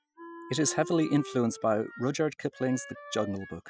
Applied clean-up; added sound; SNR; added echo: classical method Wiener filter.